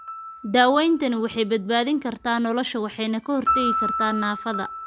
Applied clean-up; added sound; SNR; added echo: none; Piano; 7 dB; none.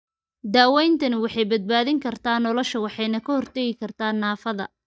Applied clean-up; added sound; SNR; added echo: neural mask model DeepFilterNet 3.